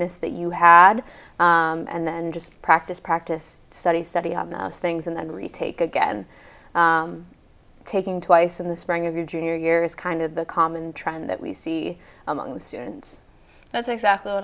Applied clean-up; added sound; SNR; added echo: none; none; none; none.